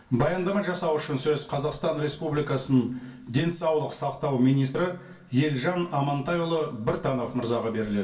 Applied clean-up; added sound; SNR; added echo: none; none; none; reverberation time 0.2 s.